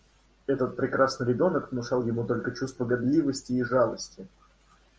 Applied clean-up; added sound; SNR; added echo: none; none; none; none.